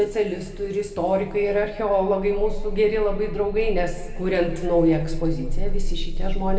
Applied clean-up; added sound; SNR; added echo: none; none; none; reverberation time 1.7 s.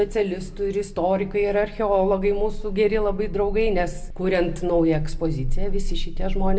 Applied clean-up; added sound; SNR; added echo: none; none; none; none.